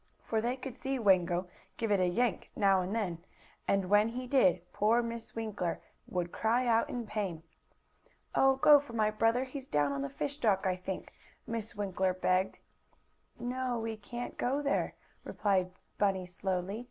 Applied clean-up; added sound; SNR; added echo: none; none; none; none.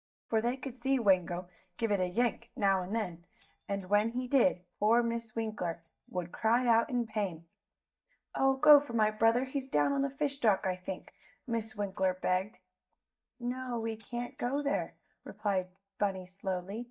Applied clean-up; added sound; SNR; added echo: neural mask model DeepFilterNet 3.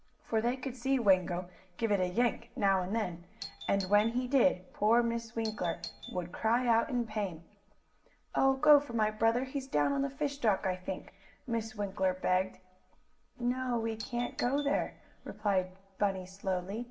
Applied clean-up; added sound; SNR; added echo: none; Doorbell; 16 dB; reverberation time 0.5 s.